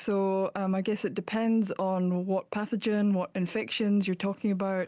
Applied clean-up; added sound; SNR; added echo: none; none; none; none.